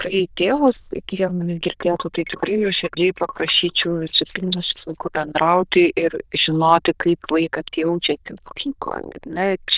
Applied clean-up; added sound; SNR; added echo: neural diffusion model UNIVERSE++.